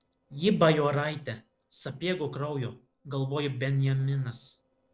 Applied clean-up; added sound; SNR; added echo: neural separator model SepFormer DNS4.